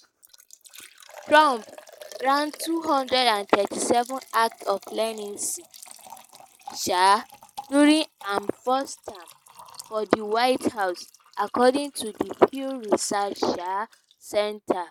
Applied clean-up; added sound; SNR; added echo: neural mask model RNNoise.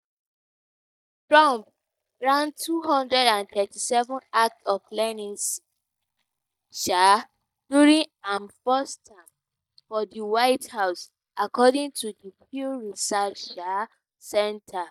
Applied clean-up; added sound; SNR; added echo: neural mask model DeepFilterNet 3.